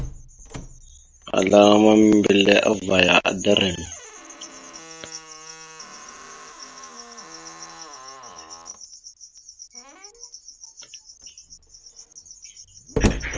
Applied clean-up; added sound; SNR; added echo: none; Slam; 12 dB; none.